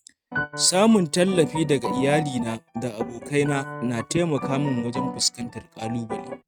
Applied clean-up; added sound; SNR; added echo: neural mask model RNNoise.